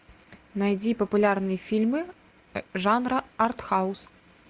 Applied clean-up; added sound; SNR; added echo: none; none; none; none.